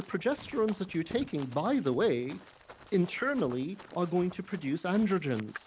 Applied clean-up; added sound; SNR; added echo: none; Run; 19 dB; none.